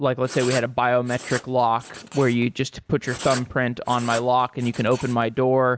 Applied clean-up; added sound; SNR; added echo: none; Writing; 16 dB; none.